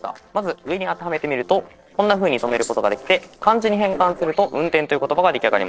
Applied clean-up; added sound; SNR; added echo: neural separator model SepFormer DNS4.